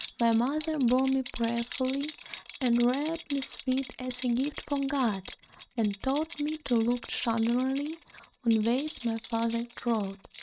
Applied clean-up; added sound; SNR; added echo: neural mask model RNNoise.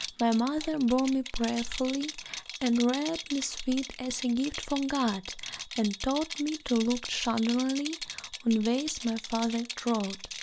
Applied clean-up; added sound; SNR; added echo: none; Rattle; 11 dB; none.